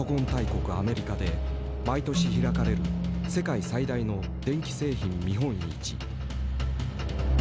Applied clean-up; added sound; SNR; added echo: none; Keyboard (musical); 7 dB; none.